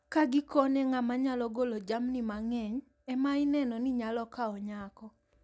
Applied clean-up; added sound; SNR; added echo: none; none; none; none.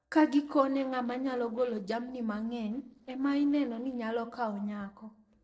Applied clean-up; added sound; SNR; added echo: neural separator model SepFormer DNS4.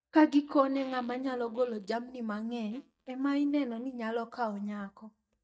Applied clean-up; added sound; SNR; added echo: neural mask model DeepFilterNet 3.